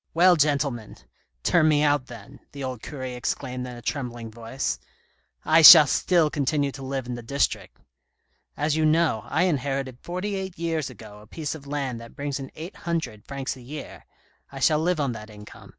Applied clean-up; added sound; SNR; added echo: none; none; none; none.